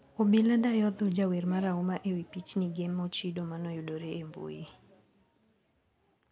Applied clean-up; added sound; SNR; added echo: none; none; none; none.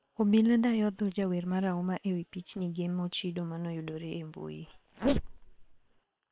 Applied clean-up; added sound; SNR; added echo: neural separator model SepFormer WHAM!.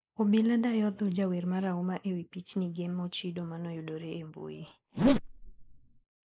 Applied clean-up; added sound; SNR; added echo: neural mask model Resemble Enhance denoiser.